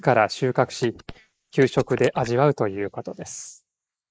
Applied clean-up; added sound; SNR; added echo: neural mask model Resemble Enhance denoiser.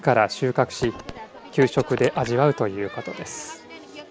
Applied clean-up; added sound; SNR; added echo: none; Telephone; 14 dB; none.